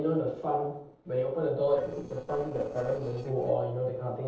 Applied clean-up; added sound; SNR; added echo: neural separator model SepFormer DNS4.